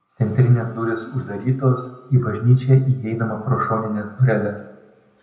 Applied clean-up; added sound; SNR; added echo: none; none; none; reverberation time 0.6 s.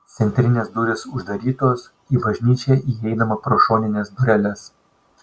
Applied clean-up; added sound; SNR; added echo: none; none; none; none.